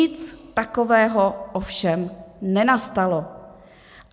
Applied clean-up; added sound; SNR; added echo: none; none; none; none.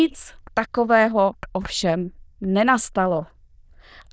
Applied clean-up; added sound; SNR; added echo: neural diffusion model UNIVERSE++.